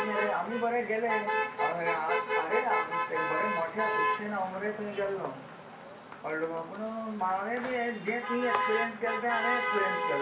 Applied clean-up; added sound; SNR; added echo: none; Motor vehicle (road); 0 dB; reverberation time 0.4 s.